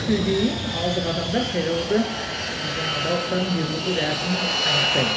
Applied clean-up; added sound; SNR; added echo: none; Fixed-wing aircraft, airplane; 1 dB; reverberation time 0.3 s.